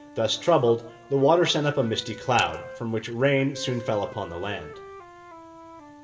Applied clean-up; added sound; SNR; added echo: none; Wind instrument, woodwind instrument; 17 dB; reverberation time 0.8 s.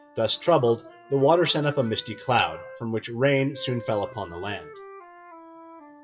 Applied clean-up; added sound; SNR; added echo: classical method WPE with log-MMSE.